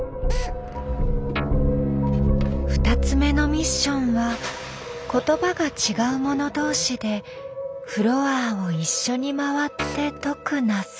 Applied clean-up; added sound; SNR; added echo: none; Guitar + Drill; 12 dB; none.